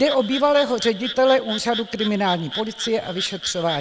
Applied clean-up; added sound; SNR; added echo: none; Frog; 10 dB; none.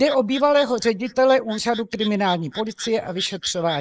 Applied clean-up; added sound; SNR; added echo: neural mask model Resemble Enhance denoiser.